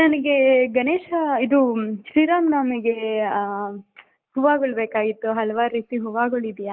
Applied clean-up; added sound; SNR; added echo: neural mask model Resemble Enhance denoiser.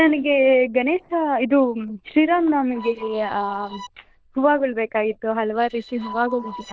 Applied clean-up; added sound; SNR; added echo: neural diffusion model UNIVERSE++.